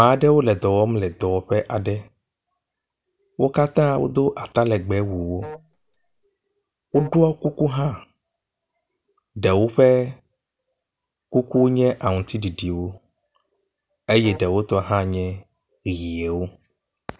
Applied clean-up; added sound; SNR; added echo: none; Wind instrument, woodwind instrument; 19 dB; none.